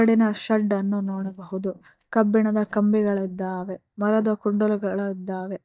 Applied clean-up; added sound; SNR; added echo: neural mask model DeepFilterNet 3.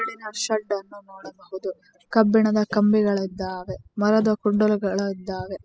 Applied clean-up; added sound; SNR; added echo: classical method spectral subtraction.